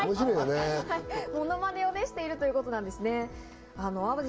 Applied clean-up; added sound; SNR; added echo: none; none; none; reverberation time 0.3 s.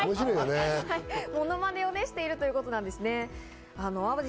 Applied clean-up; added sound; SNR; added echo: none; none; none; none.